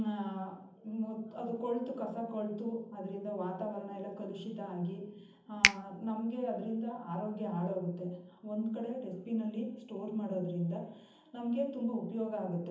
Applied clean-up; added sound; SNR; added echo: none; Finger snapping; -2 dB; reverberation time 0.8 s.